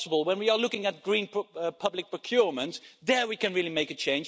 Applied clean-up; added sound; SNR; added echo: none; none; none; none.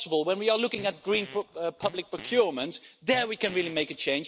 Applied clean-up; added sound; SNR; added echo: none; Fart; 19 dB; none.